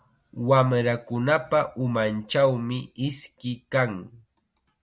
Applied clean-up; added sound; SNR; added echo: none; none; none; none.